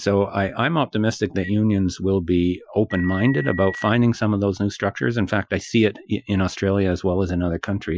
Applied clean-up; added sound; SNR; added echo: classical method Wiener filter.